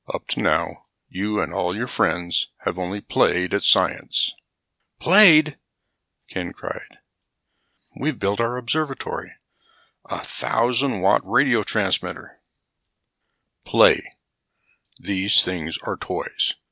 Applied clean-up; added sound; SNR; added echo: none; none; none; none.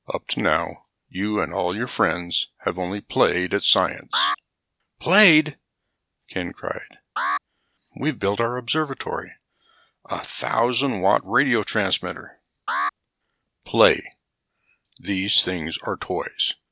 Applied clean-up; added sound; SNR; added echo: none; Alarm; 7 dB; none.